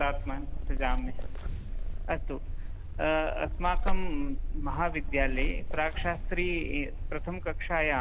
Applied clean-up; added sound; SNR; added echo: none; Purr; -3 dB; none.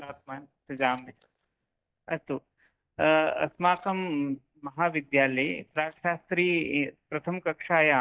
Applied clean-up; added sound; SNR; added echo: neural mask model DeepFilterNet 3.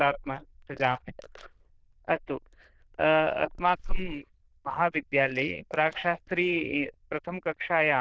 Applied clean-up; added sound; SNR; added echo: neural diffusion model UNIVERSE++.